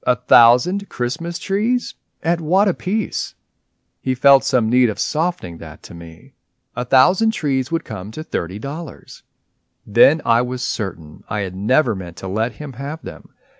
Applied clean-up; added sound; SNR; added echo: none; none; none; none.